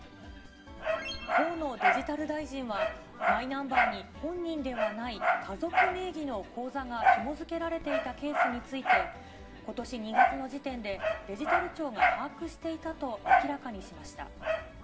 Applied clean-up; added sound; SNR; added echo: none; Dog; -5 dB; reverberation time 1.5 s.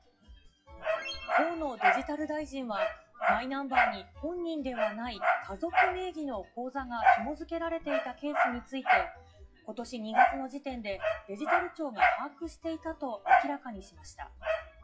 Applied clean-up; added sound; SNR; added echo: classical method WPE with log-MMSE.